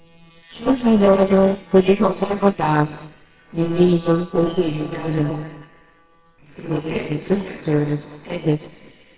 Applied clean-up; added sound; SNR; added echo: neural separator model SepFormer WHAMR!.